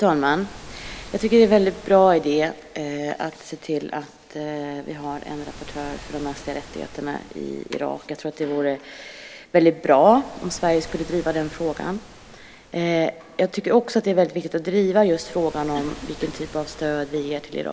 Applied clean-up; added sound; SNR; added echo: none; Waves, surf; 20 dB; none.